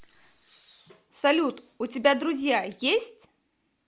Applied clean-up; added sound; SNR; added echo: none; none; none; none.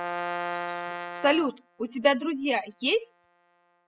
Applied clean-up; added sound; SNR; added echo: classical method spectral subtraction.